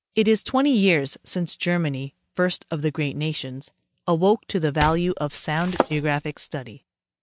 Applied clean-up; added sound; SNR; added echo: neural mask model RNNoise.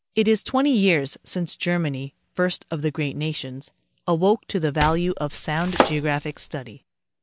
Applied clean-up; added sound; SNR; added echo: none; Domestic sounds, home sounds; 4 dB; none.